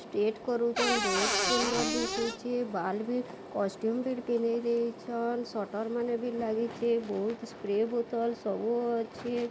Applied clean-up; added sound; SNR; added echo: none; Cupboard open or close / Door; -1 dB; none.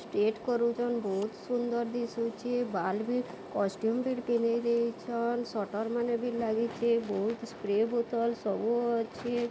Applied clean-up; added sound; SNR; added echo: none; none; none; none.